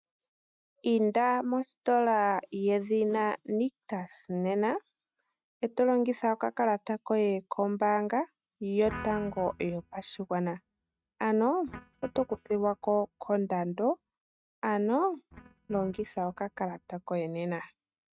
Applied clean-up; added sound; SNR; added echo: neural mask model RNNoise.